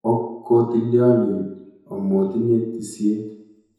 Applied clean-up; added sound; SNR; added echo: none; none; none; reverberation time 1.0 s.